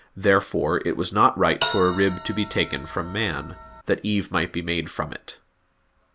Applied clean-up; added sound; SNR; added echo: none; Bell; 3 dB; none.